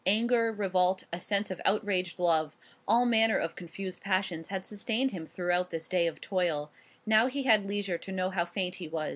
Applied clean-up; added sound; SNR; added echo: none; none; none; none.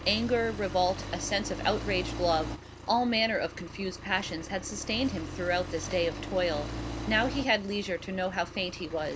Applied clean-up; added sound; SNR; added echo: none; Accelerating, revving, vroom; 8 dB; none.